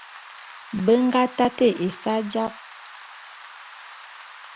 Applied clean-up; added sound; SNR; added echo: none; Rain; 17 dB; none.